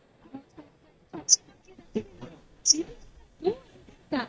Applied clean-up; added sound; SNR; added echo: neural mask model DeepFilterNet 3.